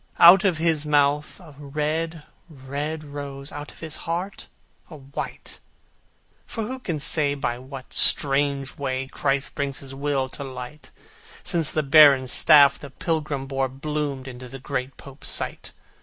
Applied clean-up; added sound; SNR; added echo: none; none; none; none.